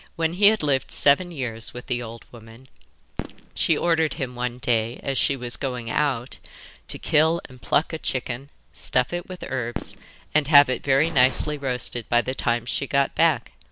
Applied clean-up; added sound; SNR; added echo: none; Gunshot, gunfire + Fireworks; 15 dB; none.